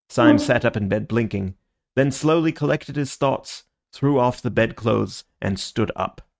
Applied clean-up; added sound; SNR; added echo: neural mask model RNNoise.